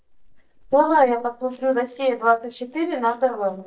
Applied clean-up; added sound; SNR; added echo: neural mask model DeepFilterNet 3.